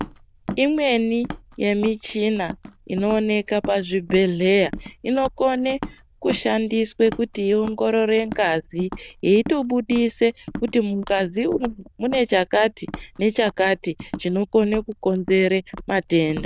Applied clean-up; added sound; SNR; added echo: neural diffusion model UNIVERSE++.